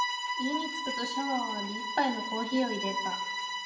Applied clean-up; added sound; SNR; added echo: none; Bowed string instrument; 0 dB; reverberation time 0.8 s.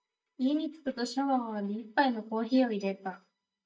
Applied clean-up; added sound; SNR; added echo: neural mask model DeepFilterNet 3.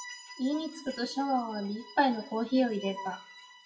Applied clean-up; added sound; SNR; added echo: classical method WPE with log-MMSE.